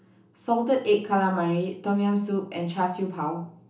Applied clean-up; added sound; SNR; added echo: none; none; none; reverberation time 0.8 s.